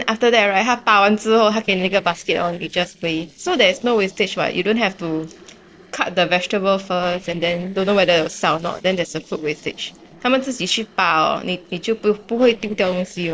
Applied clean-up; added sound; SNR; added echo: neural separator model SepFormer DNS4.